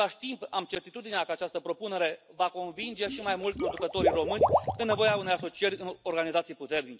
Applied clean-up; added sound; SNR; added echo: none; Water / Liquid; 1 dB; none.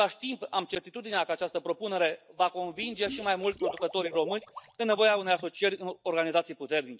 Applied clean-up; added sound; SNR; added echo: neural mask model DeepFilterNet 3.